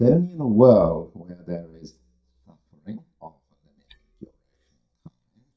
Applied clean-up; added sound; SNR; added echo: neural mask model DeepFilterNet 3.